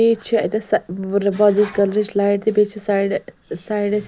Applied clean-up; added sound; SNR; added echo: none; none; none; none.